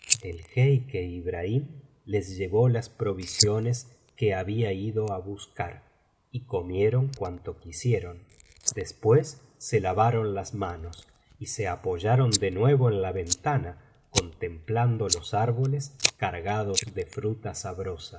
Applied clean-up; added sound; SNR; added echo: neural mask model Resemble Enhance denoiser.